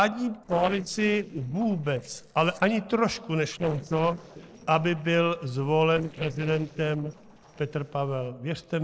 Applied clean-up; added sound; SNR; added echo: neural separator model SepFormer DNS4.